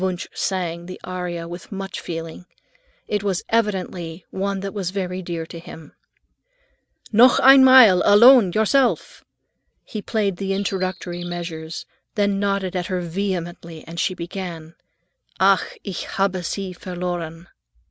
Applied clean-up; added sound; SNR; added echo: none; Bird; 17 dB; none.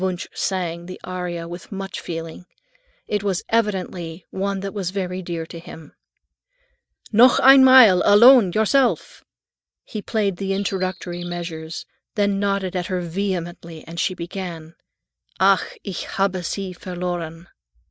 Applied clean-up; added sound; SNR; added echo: neural mask model DeepFilterNet 3.